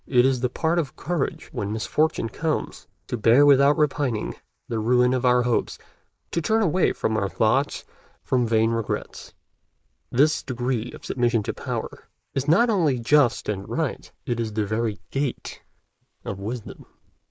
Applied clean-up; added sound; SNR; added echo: neural mask model Resemble Enhance denoiser.